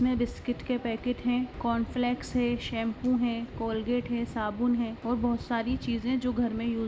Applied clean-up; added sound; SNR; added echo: none; none; none; none.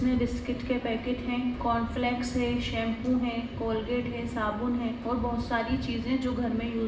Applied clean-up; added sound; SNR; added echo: none; none; none; reverberation time 0.8 s.